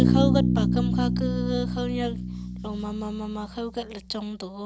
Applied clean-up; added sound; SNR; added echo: none; Bass guitar; -4 dB; none.